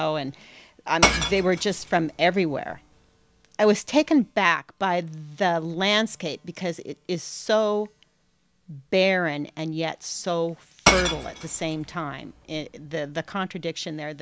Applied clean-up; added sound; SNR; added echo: none; Shatter / Crushing; 3 dB; none.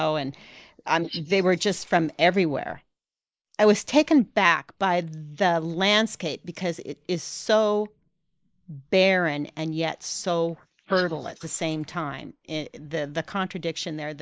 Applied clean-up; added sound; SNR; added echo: neural mask model Resemble Enhance denoiser.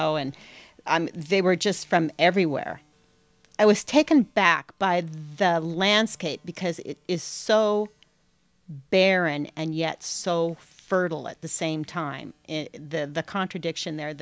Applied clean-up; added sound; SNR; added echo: none; none; none; none.